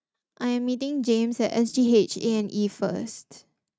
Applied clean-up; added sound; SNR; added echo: neural mask model RNNoise.